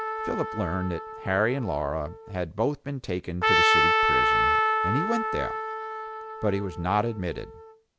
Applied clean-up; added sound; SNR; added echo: none; Trumpet; -2 dB; none.